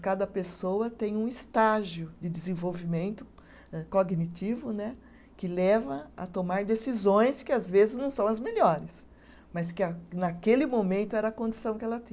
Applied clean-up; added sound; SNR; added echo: none; none; none; none.